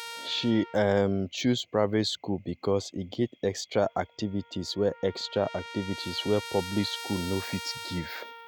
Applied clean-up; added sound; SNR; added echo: none; Trumpet; 14 dB; none.